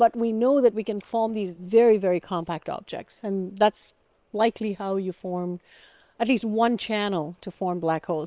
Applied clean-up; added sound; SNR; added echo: neural separator model SepFormer WHAM!.